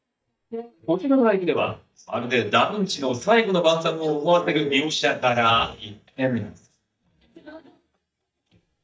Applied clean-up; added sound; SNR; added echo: neural mask model DeepFilterNet 3.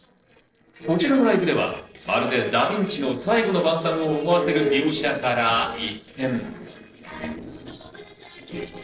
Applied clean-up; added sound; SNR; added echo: neural separator model SepFormer DNS4.